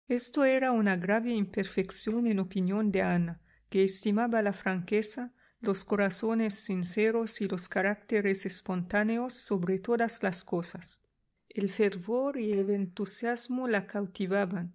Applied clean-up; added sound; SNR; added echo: neural mask model DeepFilterNet 3.